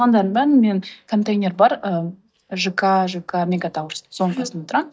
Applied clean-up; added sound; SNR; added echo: neural mask model DeepFilterNet 3.